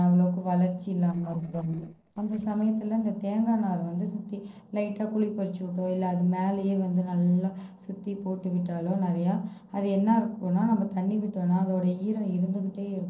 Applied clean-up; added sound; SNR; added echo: neural separator model SepFormer DNS4.